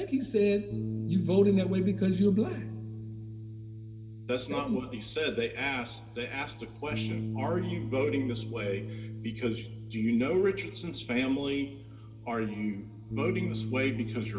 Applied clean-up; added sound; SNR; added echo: none; Bass guitar; 7 dB; reverberation time 1.8 s.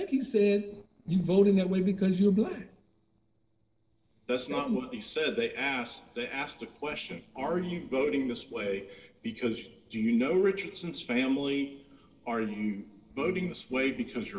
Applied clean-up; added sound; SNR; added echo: neural separator model SepFormer DNS4.